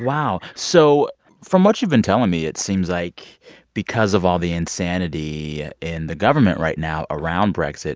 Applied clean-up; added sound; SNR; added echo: none; none; none; none.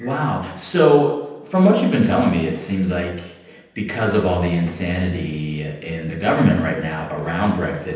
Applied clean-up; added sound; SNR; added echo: none; none; none; reverberation time 0.9 s.